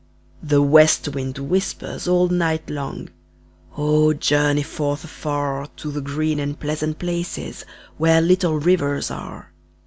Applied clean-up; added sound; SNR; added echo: none; none; none; none.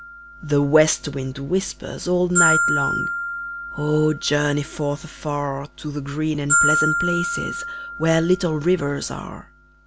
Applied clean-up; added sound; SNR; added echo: none; Glockenspiel; 3 dB; none.